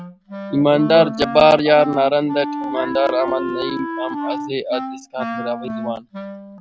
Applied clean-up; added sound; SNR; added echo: none; Wind instrument, woodwind instrument; 9 dB; none.